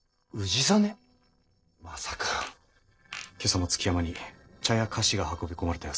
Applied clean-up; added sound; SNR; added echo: neural separator model SepFormer DNS4.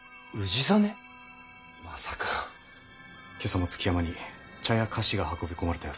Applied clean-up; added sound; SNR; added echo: none; none; none; none.